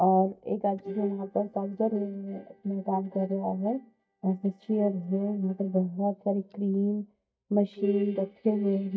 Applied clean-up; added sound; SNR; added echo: neural mask model DeepFilterNet 3.